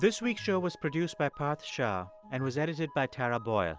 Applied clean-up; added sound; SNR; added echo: none; none; none; none.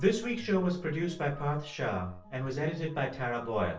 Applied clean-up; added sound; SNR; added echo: none; none; none; reverberation time 0.4 s.